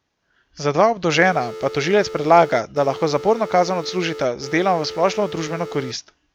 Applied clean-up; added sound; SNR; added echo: none; Telephone; 13 dB; none.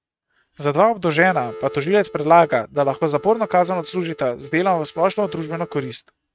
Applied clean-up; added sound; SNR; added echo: neural mask model RNNoise.